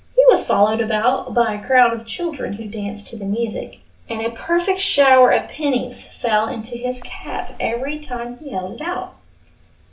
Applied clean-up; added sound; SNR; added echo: none; Water / Splash, splatter; 10 dB; reverberation time 0.3 s.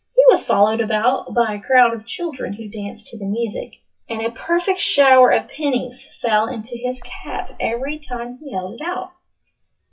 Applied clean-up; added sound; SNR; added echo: classical method WPE with log-MMSE.